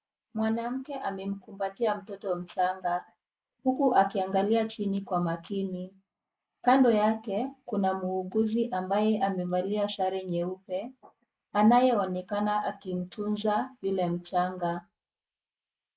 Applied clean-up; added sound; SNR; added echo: neural mask model Resemble Enhance denoiser.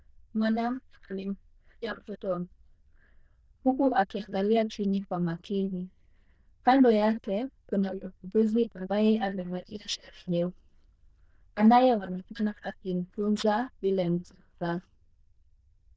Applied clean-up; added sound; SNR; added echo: neural diffusion model UNIVERSE++.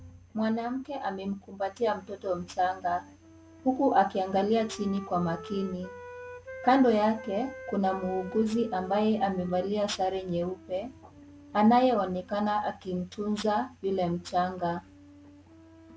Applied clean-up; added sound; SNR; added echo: none; Wind instrument, woodwind instrument; 19 dB; none.